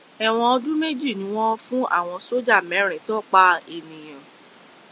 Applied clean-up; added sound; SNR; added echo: none; none; none; none.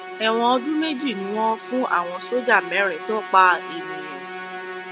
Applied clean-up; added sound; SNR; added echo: none; Musical instrument; 12 dB; none.